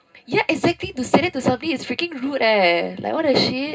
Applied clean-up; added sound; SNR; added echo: none; none; none; reverberation time 0.2 s.